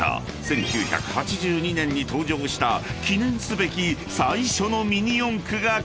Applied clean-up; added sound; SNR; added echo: none; none; none; none.